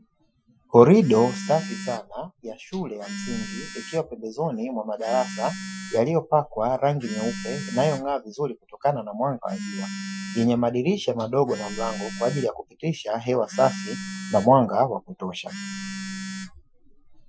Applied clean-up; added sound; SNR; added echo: classical method Wiener filter.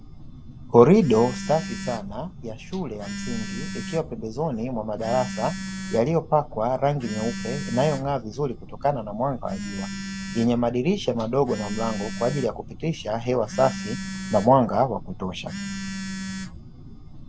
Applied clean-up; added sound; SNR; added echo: none; Telephone; 10 dB; none.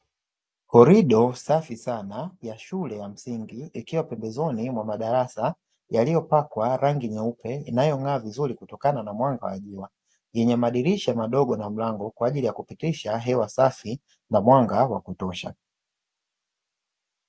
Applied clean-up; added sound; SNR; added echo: none; none; none; none.